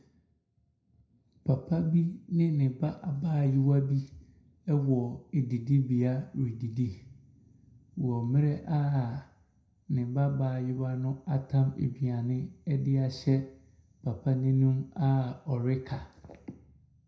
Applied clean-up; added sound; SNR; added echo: none; none; none; reverberation time 0.5 s.